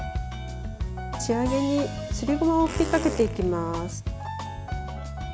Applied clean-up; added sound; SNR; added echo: none; Fart; 12 dB; none.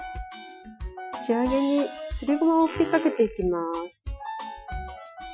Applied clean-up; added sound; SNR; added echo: classical method Wiener filter.